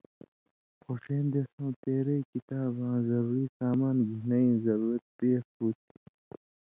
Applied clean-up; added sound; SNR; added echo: none; none; none; none.